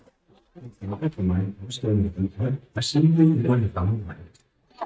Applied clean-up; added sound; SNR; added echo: neural mask model DeepFilterNet 3.